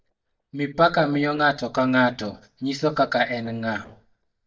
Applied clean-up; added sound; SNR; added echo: neural mask model DeepFilterNet 3.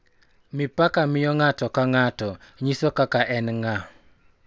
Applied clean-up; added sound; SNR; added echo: none; none; none; none.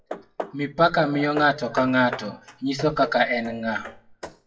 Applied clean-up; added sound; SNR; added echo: classical method WPE with log-MMSE.